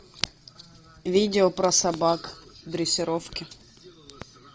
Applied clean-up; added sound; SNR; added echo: none; none; none; none.